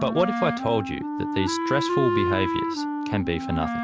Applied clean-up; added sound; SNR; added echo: none; Wind instrument, woodwind instrument; 0 dB; none.